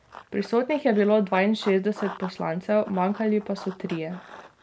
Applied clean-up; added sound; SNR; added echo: none; Run; 18 dB; none.